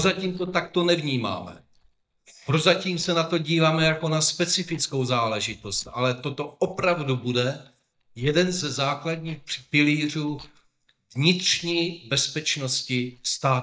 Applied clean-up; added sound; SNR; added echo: neural mask model DeepFilterNet 3.